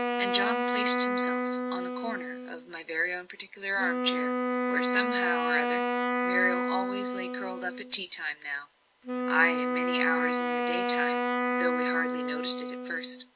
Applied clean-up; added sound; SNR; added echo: none; Wind instrument, woodwind instrument; 2 dB; none.